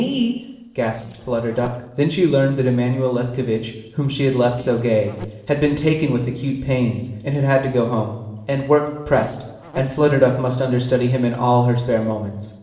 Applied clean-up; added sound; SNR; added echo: neural separator model SepFormer DNS4.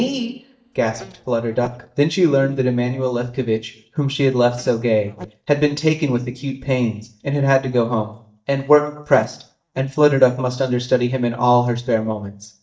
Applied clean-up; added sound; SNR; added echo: neural mask model DeepFilterNet 3.